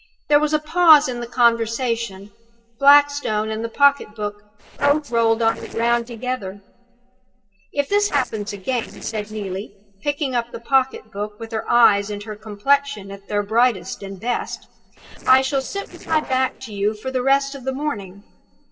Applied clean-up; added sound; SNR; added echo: neural separator model SepFormer DNS4.